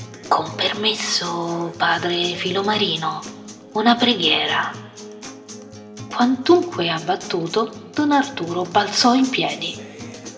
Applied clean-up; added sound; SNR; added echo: none; Acoustic guitar; 16 dB; reverberation time 2.3 s.